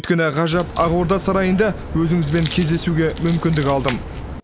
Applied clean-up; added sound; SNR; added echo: none; Crack; 10 dB; none.